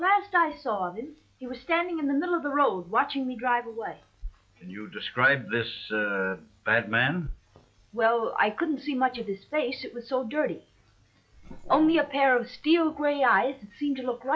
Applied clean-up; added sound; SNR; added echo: classical method log-MMSE.